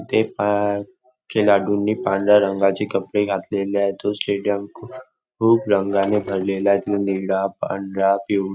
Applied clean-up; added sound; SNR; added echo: neural mask model RNNoise.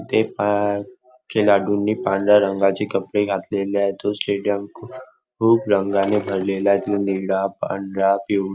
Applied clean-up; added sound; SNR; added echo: none; Shatter; 19 dB; none.